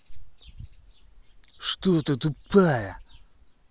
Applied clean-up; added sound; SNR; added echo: none; none; none; none.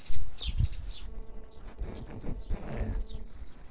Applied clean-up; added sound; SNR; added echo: neural separator model SepFormer DNS4.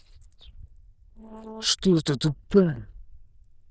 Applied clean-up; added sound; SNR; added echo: neural diffusion model UNIVERSE++.